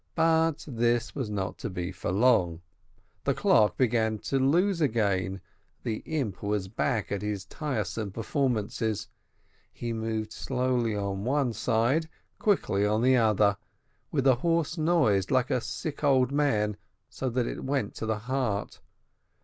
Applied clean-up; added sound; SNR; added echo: none; none; none; none.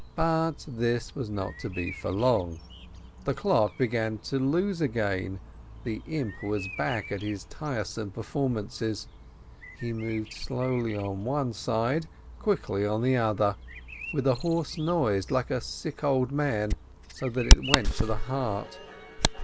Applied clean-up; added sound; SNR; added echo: none; Bird vocalization, bird call, bird song; 3 dB; none.